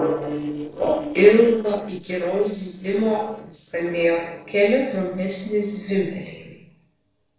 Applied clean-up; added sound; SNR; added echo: neural separator model SepFormer DNS4.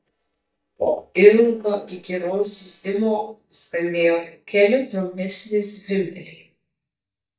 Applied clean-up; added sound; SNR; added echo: neural mask model DeepFilterNet 3.